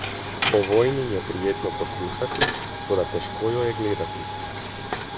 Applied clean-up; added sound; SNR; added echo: none; Coin (dropping); 3 dB; none.